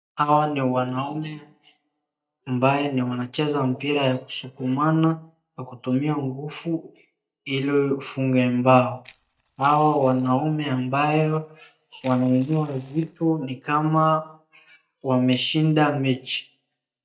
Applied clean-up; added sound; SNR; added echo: neural mask model DeepFilterNet 3.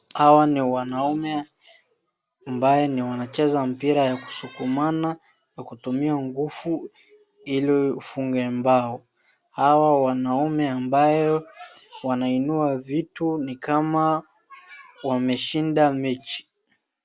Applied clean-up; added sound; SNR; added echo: none; none; none; none.